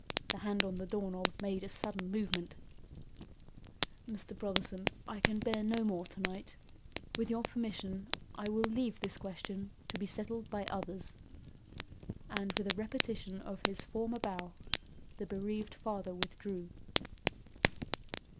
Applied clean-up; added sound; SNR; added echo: none; Fire; -2 dB; none.